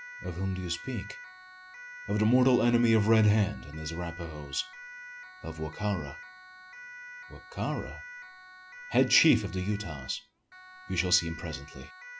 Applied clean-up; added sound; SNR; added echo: none; Siren; 16 dB; none.